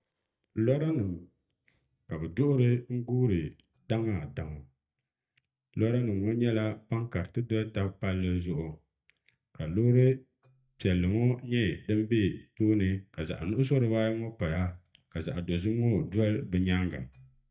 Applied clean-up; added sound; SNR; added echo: neural mask model DeepFilterNet 3.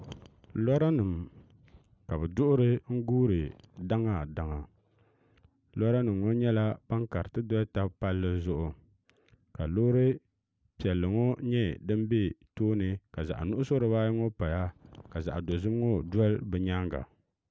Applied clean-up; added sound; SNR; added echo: none; none; none; none.